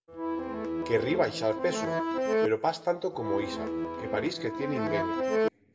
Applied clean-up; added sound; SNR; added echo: none; Accordion; -1 dB; reverberation time 1.3 s.